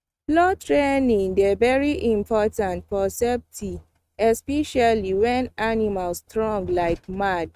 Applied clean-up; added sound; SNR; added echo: neural mask model RNNoise.